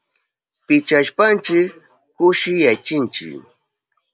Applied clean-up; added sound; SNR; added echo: none; none; none; none.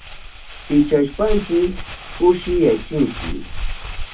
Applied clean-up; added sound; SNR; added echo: none; Crumpling, crinkling; 7 dB; reverberation time 0.3 s.